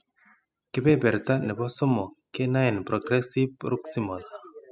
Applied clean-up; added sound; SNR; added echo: classical method spectral subtraction.